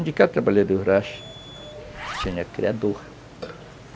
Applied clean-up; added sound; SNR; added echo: none; Zipper (clothing) + Burping, eructation; 15 dB; none.